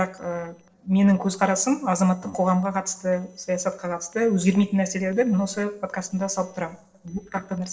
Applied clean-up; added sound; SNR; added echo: neural separator model SepFormer DNS4.